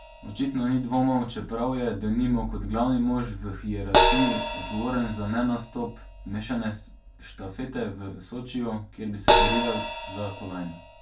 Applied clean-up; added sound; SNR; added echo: none; Crash cymbal; -1 dB; reverberation time 0.2 s.